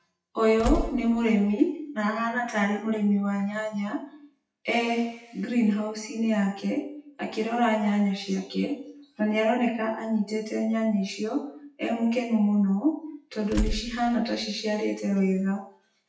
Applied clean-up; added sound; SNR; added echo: classical method WPE with log-MMSE.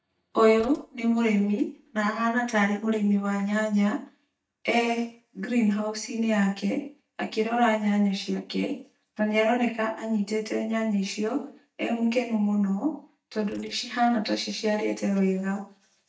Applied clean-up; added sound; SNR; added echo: neural mask model DeepFilterNet 3.